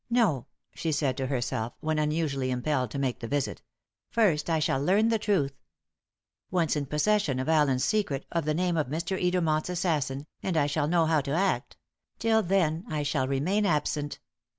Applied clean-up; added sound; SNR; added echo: none; none; none; none.